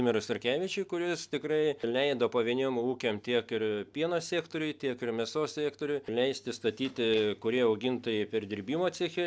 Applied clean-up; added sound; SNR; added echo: neural separator model SepFormer DNS4.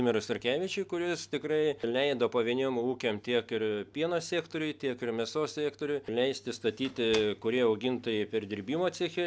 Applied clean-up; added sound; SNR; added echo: none; Slam; 17 dB; none.